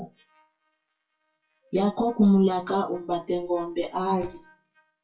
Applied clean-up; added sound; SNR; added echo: classical method WPE with log-MMSE.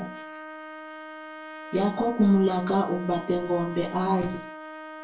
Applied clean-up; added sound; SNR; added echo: none; Trumpet; 13 dB; reverberation time 0.3 s.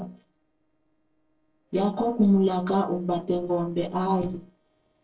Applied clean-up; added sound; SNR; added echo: neural separator model SepFormer DNS4.